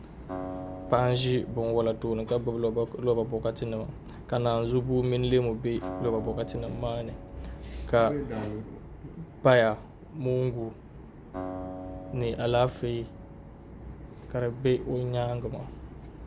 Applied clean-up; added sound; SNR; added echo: none; Acoustic guitar; 15 dB; none.